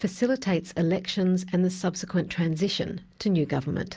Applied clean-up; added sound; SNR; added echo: none; none; none; none.